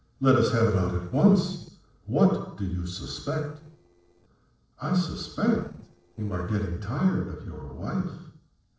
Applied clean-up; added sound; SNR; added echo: neural separator model SepFormer DNS4.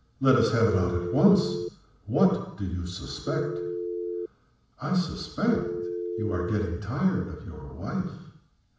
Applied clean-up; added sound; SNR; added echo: none; Telephone; 4 dB; reverberation time 0.8 s.